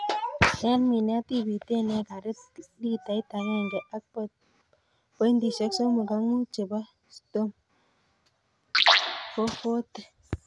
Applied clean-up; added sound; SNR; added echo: none; Wind instrument, woodwind instrument; 14 dB; none.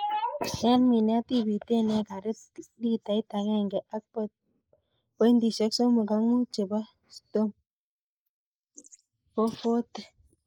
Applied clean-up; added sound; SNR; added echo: neural mask model Resemble Enhance denoiser.